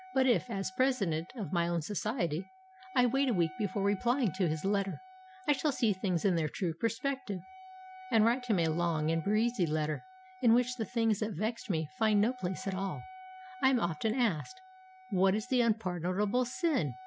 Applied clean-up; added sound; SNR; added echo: none; Wind instrument, woodwind instrument; 20 dB; none.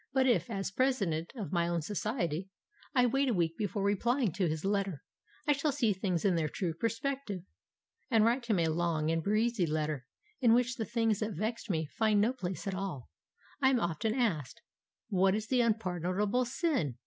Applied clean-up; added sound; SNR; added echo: none; none; none; none.